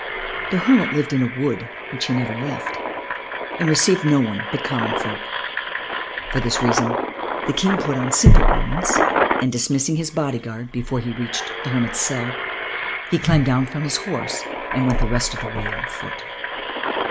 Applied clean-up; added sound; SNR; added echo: none; Engine; 5 dB; none.